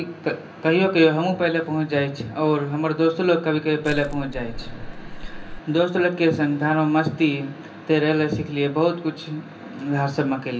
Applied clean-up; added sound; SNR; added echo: none; Crushing; 10 dB; reverberation time 0.3 s.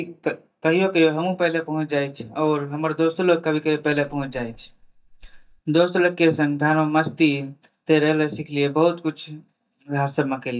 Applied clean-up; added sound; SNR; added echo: neural mask model DeepFilterNet 3.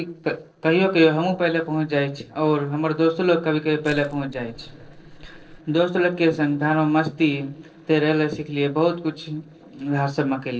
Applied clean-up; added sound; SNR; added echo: neural separator model SepFormer DNS4.